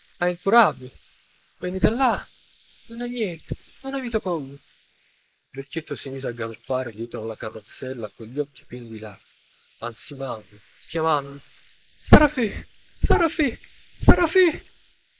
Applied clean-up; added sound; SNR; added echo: neural mask model Resemble Enhance denoiser.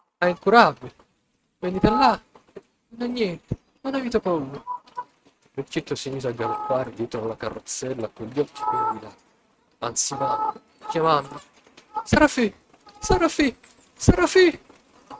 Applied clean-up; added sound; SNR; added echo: neural mask model RNNoise.